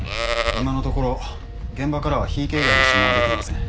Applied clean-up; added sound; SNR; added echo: none; Livestock, farm animals, working animals; -4 dB; none.